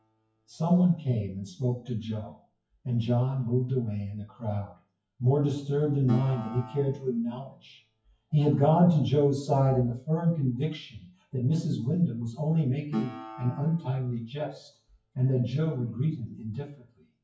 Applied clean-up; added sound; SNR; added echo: classical method WPE with log-MMSE.